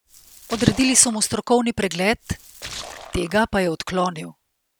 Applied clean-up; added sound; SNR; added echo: none; Splash, splatter; 16 dB; none.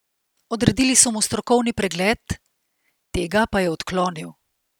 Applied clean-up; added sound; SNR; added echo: none; none; none; none.